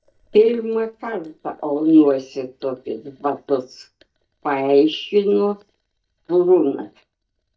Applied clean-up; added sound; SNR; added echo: neural mask model DeepFilterNet 3.